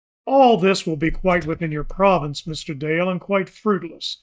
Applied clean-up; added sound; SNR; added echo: neural mask model DeepFilterNet 3.